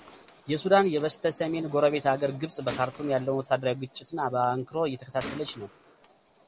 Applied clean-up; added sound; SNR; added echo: none; Gunshot, gunfire; 20 dB; none.